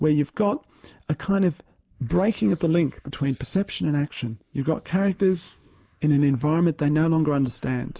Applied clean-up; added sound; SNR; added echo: neural mask model Resemble Enhance denoiser.